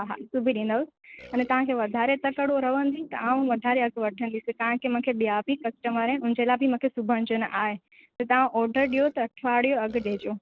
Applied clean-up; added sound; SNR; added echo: neural separator model SepFormer DNS4.